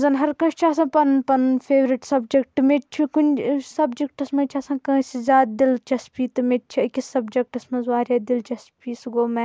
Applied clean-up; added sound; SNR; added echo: none; none; none; none.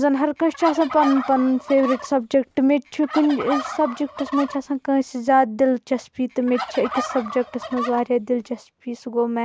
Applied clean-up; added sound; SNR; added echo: none; Fowl; 11 dB; none.